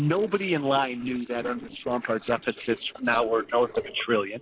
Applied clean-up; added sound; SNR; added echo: neural separator model SepFormer DNS4.